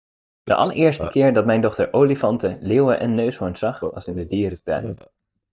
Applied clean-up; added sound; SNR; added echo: neural mask model DeepFilterNet 3.